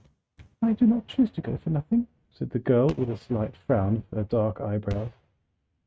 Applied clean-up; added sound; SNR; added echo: neural mask model RNNoise.